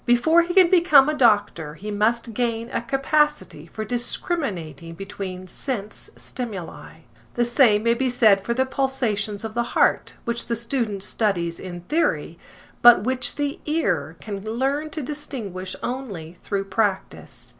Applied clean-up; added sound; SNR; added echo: none; none; none; none.